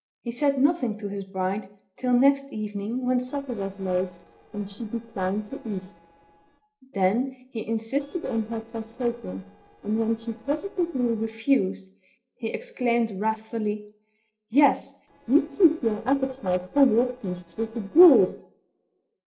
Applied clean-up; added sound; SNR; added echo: neural separator model SepFormer DNS4.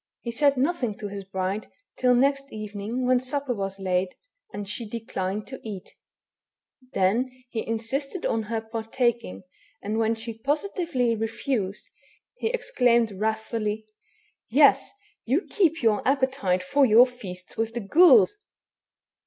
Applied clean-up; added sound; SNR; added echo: none; none; none; none.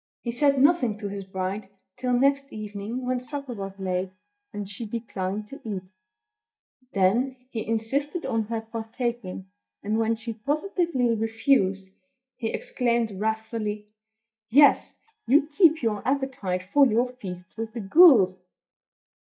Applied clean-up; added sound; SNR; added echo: neural mask model DeepFilterNet 3.